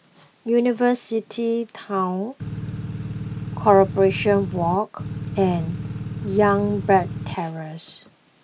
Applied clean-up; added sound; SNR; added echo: none; Engine / Truck / Car; 7 dB; none.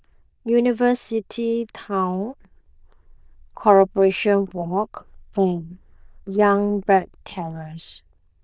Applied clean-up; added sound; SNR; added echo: neural diffusion model UNIVERSE++.